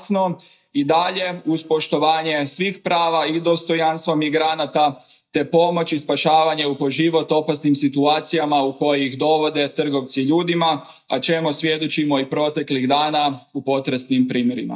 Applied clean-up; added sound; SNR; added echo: neural mask model DeepFilterNet 3.